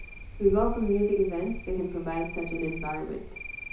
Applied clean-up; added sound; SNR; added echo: none; Cricket; 8 dB; reverberation time 0.6 s.